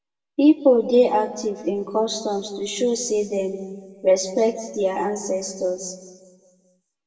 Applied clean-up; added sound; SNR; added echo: none; none; none; reverberation time 1.3 s.